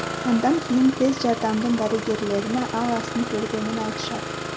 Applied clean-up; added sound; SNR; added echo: none; Engine starting; 7 dB; none.